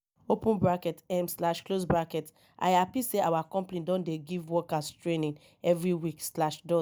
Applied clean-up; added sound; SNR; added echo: none; none; none; none.